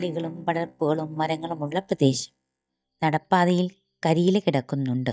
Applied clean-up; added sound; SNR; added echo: neural mask model DeepFilterNet 3.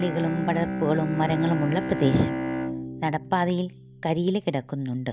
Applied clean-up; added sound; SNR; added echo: none; Bowed string instrument; 5 dB; none.